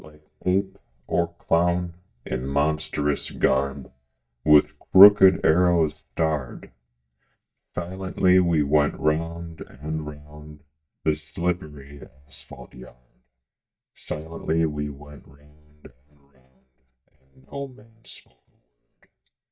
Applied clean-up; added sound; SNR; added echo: neural mask model DeepFilterNet 3.